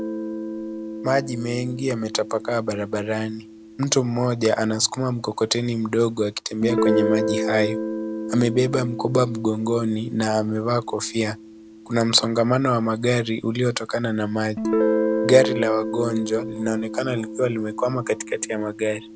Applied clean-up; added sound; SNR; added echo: none; Guitar; 6 dB; none.